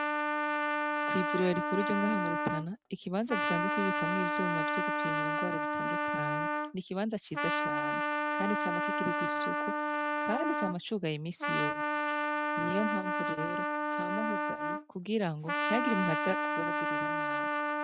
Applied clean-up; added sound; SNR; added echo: neural mask model RNNoise.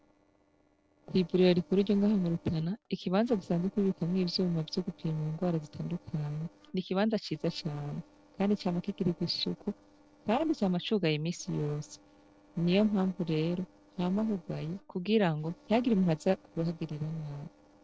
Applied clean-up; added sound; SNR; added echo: neural separator model SepFormer DNS4.